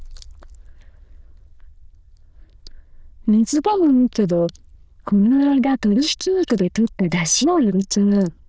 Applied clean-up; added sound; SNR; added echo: neural diffusion model UNIVERSE++.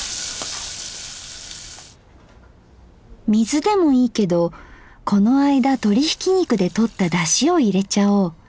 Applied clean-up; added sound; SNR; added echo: none; none; none; none.